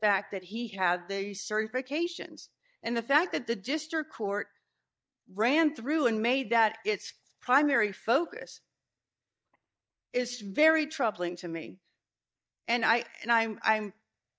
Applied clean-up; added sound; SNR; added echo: neural mask model DeepFilterNet 3.